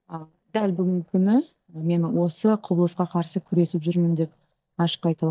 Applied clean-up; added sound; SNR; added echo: neural mask model DeepFilterNet 3.